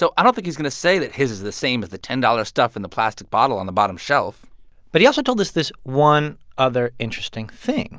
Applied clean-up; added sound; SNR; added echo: none; none; none; none.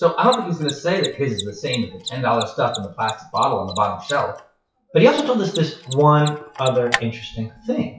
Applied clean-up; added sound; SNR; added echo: classical method WPE with log-MMSE.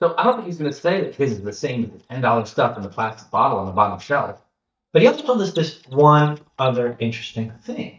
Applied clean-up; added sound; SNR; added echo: neural mask model DeepFilterNet 3.